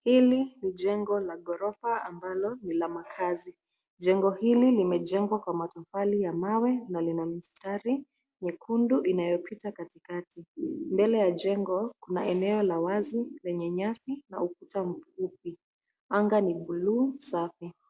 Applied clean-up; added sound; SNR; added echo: none; none; none; none.